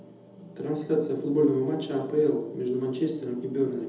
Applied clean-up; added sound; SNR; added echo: none; none; none; reverberation time 0.7 s.